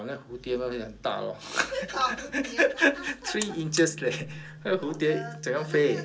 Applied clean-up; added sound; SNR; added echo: none; Alarm; 15 dB; reverberation time 0.2 s.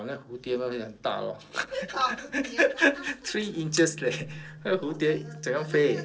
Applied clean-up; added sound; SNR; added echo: neural separator model SepFormer DNS4.